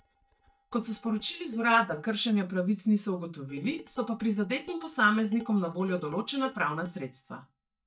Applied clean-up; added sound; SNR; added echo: neural mask model DeepFilterNet 3.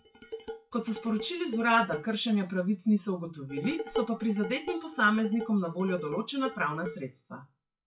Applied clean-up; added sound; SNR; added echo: classical method WPE with log-MMSE.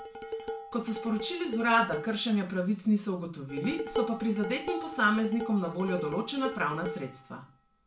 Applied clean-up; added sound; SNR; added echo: none; Dishes, pots, and pans; 8 dB; reverberation time 0.3 s.